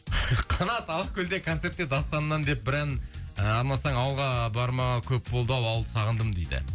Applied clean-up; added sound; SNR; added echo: none; none; none; none.